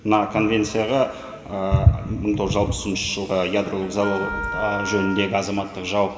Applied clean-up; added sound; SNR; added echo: none; Wind instrument, woodwind instrument; 9 dB; reverberation time 2.3 s.